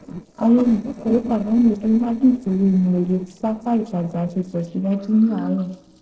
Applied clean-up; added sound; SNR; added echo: neural separator model SepFormer DNS4.